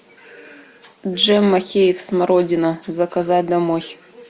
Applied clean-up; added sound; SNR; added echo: none; none; none; none.